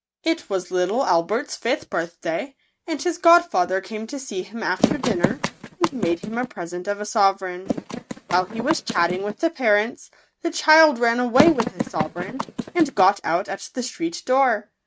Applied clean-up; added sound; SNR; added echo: neural mask model RNNoise.